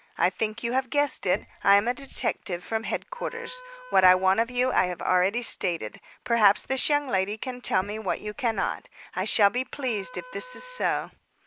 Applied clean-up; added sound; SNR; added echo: none; Wind instrument, woodwind instrument + Dishes, pots, and pans; 19 dB; none.